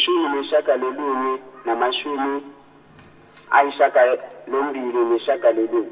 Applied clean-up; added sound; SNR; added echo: none; none; none; reverberation time 1.7 s.